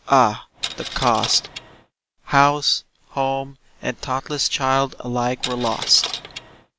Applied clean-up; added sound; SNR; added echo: none; Coin (dropping); 9 dB; none.